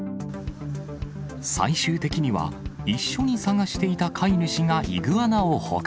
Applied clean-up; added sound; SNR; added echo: none; none; none; none.